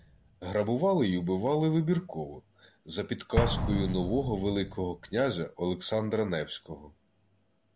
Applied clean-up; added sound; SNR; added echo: none; Explosion; 8 dB; none.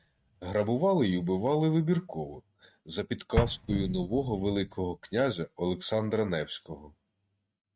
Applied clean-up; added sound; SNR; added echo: neural mask model RNNoise.